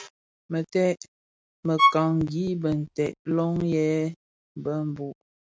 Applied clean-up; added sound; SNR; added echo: neural mask model RNNoise.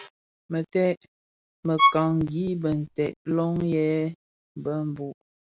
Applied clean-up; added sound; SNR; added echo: none; Bowed string instrument; -1 dB; none.